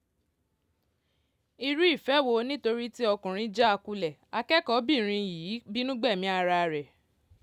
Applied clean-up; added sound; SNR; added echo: none; none; none; none.